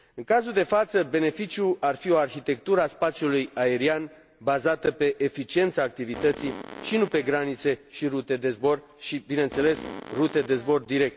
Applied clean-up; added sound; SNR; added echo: none; Fart; 13 dB; none.